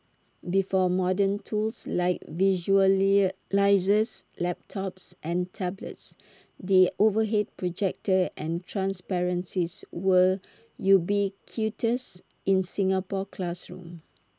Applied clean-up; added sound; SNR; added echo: none; none; none; none.